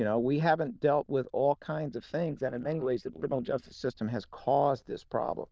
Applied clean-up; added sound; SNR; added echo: neural diffusion model UNIVERSE++.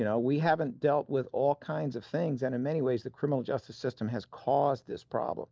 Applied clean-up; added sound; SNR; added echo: none; none; none; none.